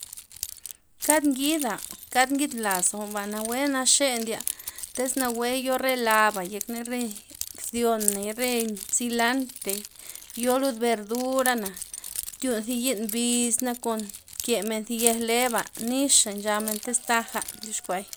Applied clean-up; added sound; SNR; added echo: none; Keys jangling; 10 dB; none.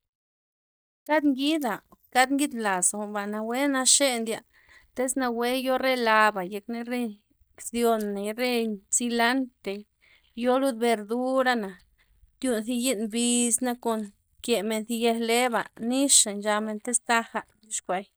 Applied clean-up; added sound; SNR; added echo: neural mask model DeepFilterNet 3.